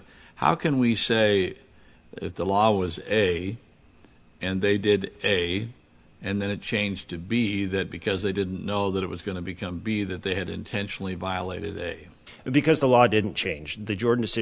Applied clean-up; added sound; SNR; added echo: none; none; none; none.